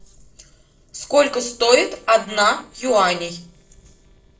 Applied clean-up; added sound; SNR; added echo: neural separator model SepFormer DNS4.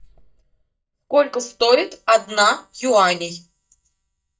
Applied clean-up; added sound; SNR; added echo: neural mask model DeepFilterNet 3.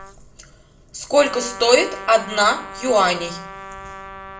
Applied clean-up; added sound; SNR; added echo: none; Trumpet; 15 dB; reverberation time 0.4 s.